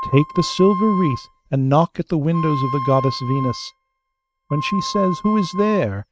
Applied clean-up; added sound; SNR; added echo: neural mask model RNNoise.